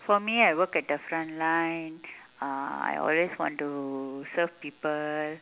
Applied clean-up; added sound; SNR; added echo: none; none; none; none.